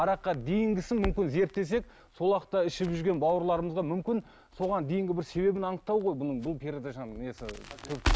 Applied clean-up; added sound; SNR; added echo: none; Crackle; 10 dB; none.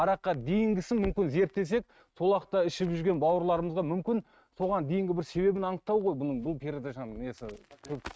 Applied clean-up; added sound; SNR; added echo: neural mask model RNNoise.